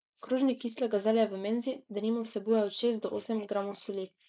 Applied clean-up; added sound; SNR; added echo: neural mask model Resemble Enhance denoiser.